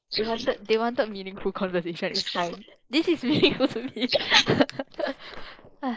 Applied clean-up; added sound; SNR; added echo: neural mask model Resemble Enhance denoiser.